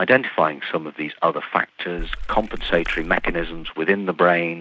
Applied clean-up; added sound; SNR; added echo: none; Water / Splash, splatter; 8 dB; none.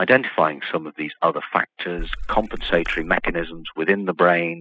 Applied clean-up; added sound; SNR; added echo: classical method spectral subtraction.